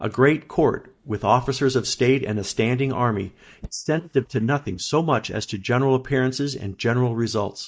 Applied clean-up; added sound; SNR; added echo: neural mask model DeepFilterNet 3.